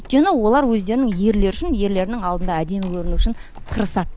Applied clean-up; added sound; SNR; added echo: none; Keys jangling; 5 dB; none.